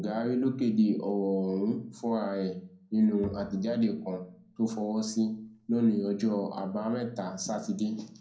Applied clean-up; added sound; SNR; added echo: none; Bowed string instrument; 18 dB; reverberation time 0.6 s.